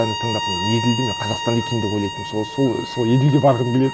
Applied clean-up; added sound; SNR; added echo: none; Bowed string instrument; 8 dB; none.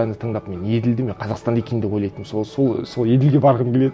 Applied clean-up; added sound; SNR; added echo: none; none; none; none.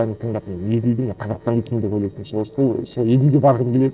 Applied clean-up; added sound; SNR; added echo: neural separator model SepFormer DNS4.